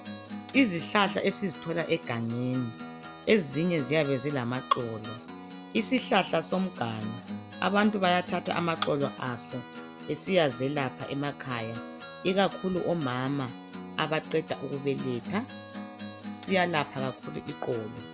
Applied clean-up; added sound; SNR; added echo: none; Acoustic guitar; 12 dB; none.